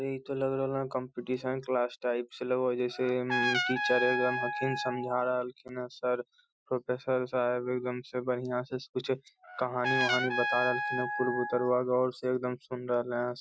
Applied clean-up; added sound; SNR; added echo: classical method Wiener filter.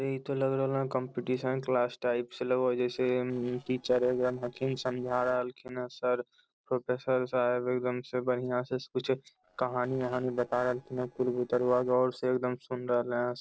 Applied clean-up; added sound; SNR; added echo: neural separator model SepFormer DNS4.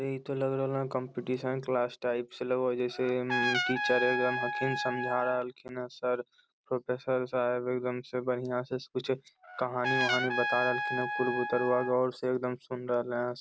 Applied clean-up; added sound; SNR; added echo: none; Trumpet; 3 dB; none.